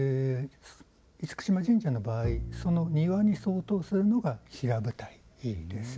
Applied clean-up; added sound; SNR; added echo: none; Bowed string instrument; 11 dB; none.